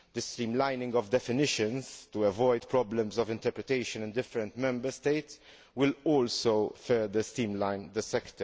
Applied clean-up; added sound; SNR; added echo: none; none; none; none.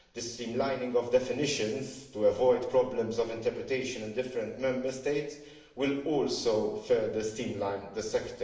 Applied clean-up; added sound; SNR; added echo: none; none; none; reverberation time 0.9 s.